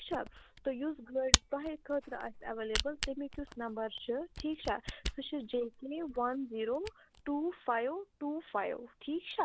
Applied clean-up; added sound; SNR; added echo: none; Camera; 4 dB; none.